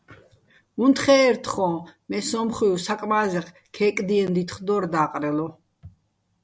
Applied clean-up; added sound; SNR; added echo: none; none; none; none.